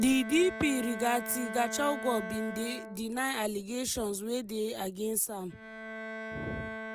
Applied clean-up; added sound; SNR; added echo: none; Bowed string instrument; 10 dB; none.